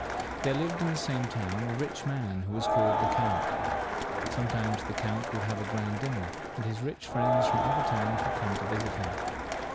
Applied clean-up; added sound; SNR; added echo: none; Crowd; -2 dB; none.